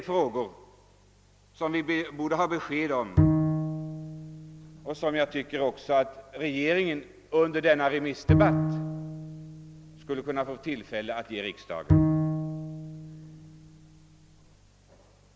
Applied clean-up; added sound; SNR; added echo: none; Bowed string instrument; -2 dB; none.